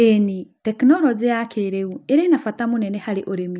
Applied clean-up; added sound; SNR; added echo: none; none; none; none.